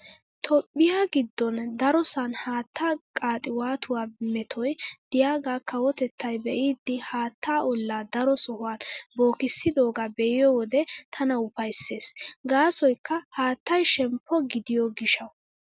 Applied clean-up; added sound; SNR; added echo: none; none; none; none.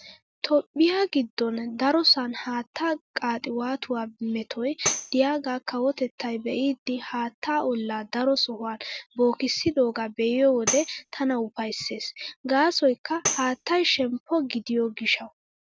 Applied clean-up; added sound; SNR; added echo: none; Tambourine; 8 dB; none.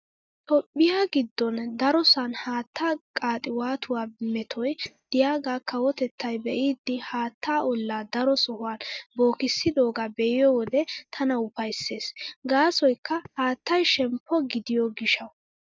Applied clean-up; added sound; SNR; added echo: neural mask model DeepFilterNet 3.